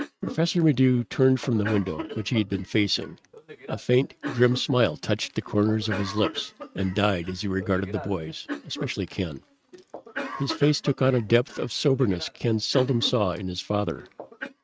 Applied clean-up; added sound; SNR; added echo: neural mask model RNNoise.